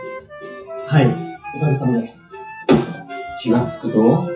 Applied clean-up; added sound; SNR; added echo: classical method WPE with log-MMSE.